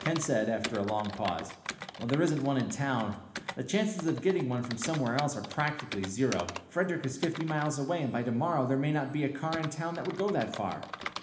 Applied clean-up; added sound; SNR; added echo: none; Computer keyboard; 12 dB; reverberation time 1.0 s.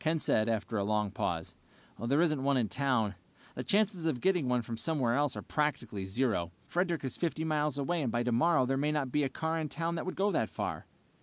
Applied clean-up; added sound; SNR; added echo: none; none; none; none.